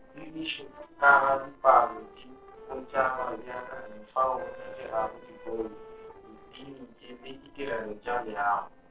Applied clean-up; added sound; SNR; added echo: neural separator model SepFormer DNS4.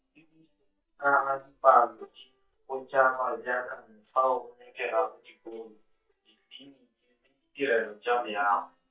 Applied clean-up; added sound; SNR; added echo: neural mask model DeepFilterNet 3.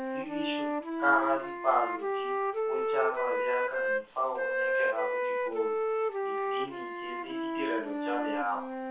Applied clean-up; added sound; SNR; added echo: none; Wind instrument, woodwind instrument; -3 dB; reverberation time 0.3 s.